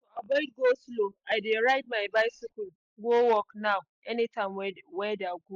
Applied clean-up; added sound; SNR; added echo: neural mask model Resemble Enhance denoiser.